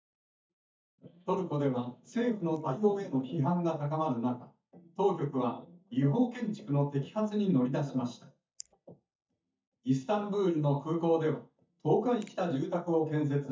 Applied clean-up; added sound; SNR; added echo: neural mask model DeepFilterNet 3.